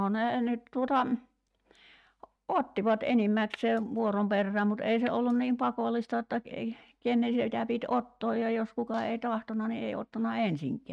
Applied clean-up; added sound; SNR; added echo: neural mask model RNNoise.